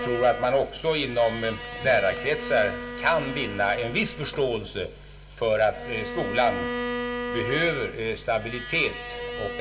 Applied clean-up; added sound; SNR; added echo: none; Bowed string instrument; 8 dB; reverberation time 0.6 s.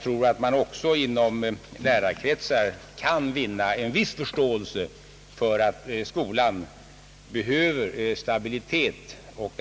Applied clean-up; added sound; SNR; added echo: none; none; none; none.